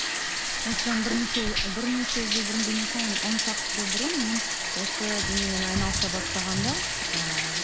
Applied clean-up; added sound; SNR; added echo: none; Bathtub (filling or washing); -4 dB; none.